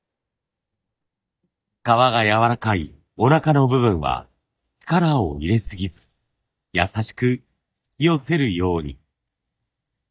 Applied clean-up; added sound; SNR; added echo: neural mask model DeepFilterNet 3.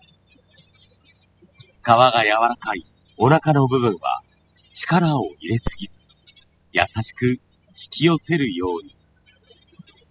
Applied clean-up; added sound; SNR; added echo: classical method spectral subtraction.